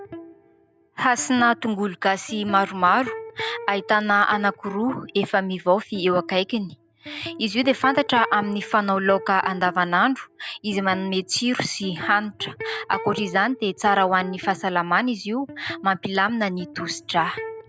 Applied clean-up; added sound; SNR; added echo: none; Electric guitar; 15 dB; none.